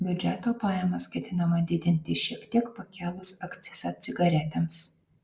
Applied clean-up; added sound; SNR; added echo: none; none; none; none.